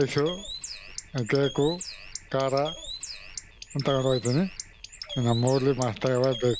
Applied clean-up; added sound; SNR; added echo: none; Bird; 12 dB; none.